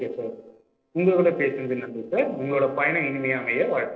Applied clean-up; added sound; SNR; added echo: neural separator model SepFormer DNS4.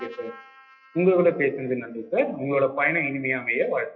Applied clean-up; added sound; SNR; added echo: classical method WPE with log-MMSE.